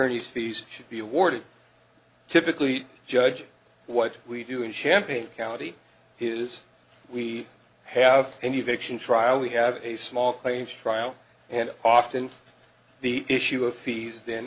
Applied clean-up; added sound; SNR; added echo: none; none; none; none.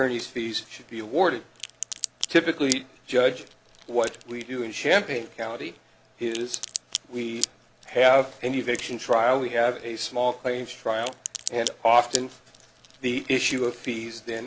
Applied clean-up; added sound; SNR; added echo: none; Crack; 13 dB; none.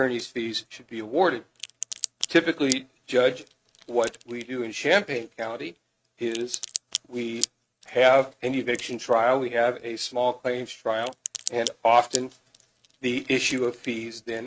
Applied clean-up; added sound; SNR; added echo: neural mask model RNNoise.